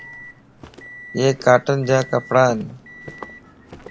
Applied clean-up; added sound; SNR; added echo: none; Microwave oven + Walk, footsteps; 18 dB; none.